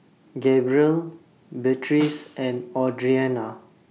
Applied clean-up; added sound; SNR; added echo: none; Snare drum; 19 dB; none.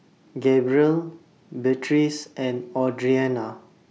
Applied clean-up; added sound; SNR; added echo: none; none; none; none.